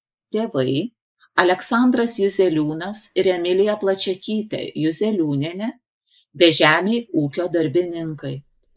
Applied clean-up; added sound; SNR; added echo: neural mask model Resemble Enhance denoiser.